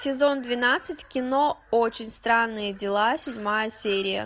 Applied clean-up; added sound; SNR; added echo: none; none; none; none.